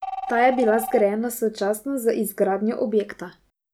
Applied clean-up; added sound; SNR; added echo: none; Telephone; 13 dB; none.